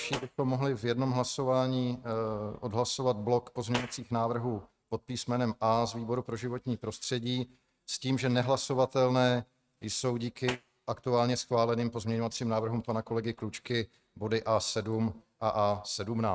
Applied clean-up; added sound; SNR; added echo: neural mask model RNNoise.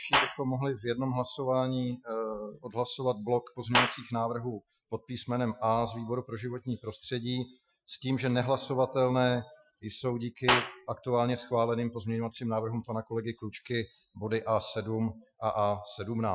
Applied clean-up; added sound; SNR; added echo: classical method Wiener filter.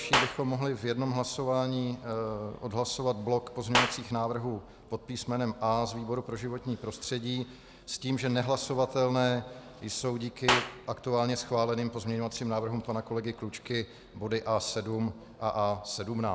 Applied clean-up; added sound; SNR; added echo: none; Clapping; 5 dB; none.